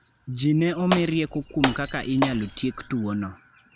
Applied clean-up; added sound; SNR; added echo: none; Glass; 4 dB; none.